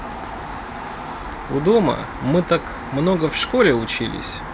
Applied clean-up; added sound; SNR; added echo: none; none; none; none.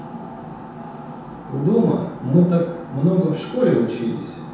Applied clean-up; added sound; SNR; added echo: none; none; none; reverberation time 0.9 s.